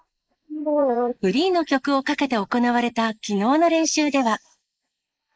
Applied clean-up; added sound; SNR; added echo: neural mask model Resemble Enhance denoiser.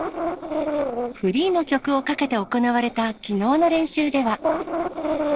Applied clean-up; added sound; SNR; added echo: neural separator model SepFormer DNS4.